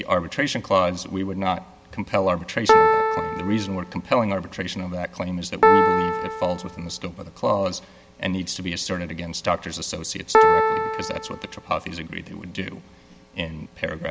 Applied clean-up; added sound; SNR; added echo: none; Piano; -5 dB; none.